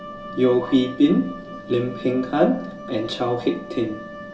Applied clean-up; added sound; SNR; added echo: none; Wind instrument, woodwind instrument; 16 dB; reverberation time 0.2 s.